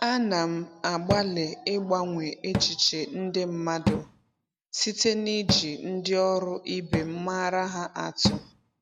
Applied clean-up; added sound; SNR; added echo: none; Cupboard open or close / Drawer open or close; 7 dB; none.